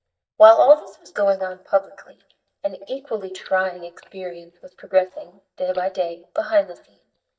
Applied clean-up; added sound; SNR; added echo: neural mask model DeepFilterNet 3.